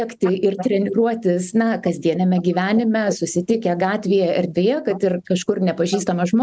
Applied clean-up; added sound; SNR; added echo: none; none; none; none.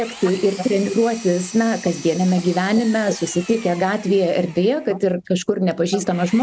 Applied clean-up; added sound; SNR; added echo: none; Engine; 19 dB; none.